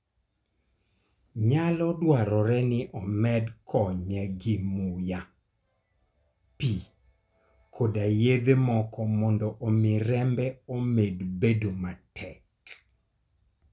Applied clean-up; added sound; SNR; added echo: none; none; none; none.